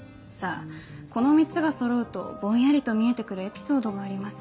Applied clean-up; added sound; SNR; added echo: none; none; none; none.